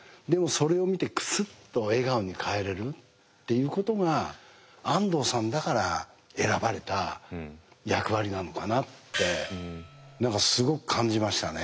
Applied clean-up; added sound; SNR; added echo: none; Gong; 8 dB; none.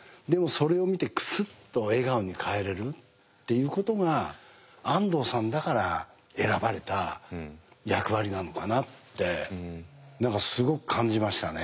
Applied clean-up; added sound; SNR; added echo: none; none; none; none.